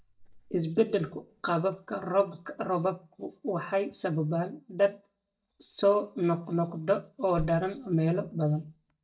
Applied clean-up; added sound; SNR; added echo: neural mask model DeepFilterNet 3.